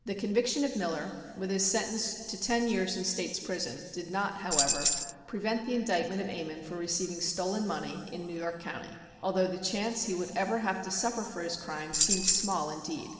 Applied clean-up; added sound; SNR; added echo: none; Tambourine; -5 dB; reverberation time 2.2 s.